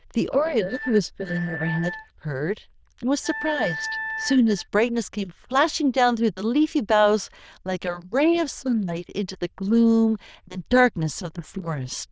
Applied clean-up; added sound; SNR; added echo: neural diffusion model UNIVERSE++.